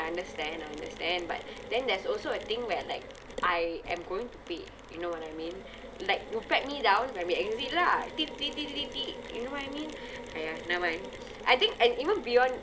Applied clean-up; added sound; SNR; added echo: none; Mechanisms; 12 dB; none.